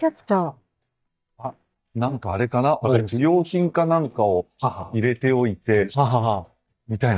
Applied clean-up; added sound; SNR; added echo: neural mask model DeepFilterNet 3.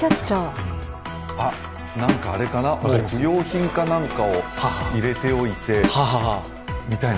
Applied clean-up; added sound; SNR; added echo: none; Snare drum; 7 dB; none.